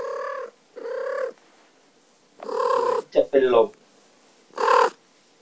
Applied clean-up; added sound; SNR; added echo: none; Cat; 0 dB; reverberation time 0.2 s.